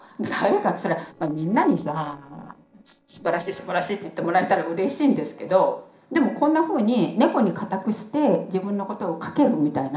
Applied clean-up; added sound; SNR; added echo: neural separator model SepFormer DNS4.